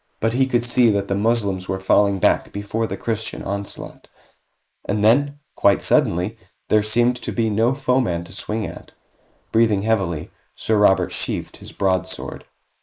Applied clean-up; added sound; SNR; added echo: neural mask model Resemble Enhance denoiser.